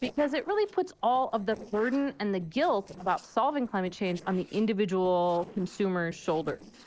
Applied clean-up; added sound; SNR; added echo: neural separator model SepFormer DNS4.